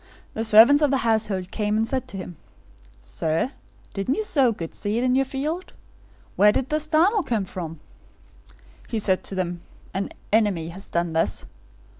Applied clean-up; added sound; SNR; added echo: none; none; none; none.